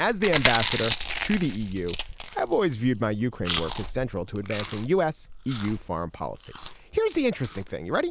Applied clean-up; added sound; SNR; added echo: none; Chewing, mastication; 4 dB; none.